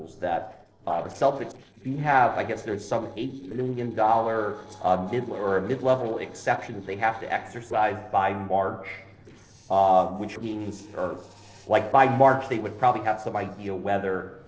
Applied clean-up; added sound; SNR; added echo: neural separator model SepFormer DNS4.